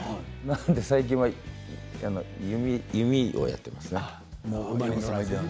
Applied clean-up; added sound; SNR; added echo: none; none; none; none.